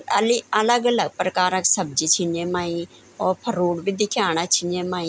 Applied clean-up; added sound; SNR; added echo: none; none; none; none.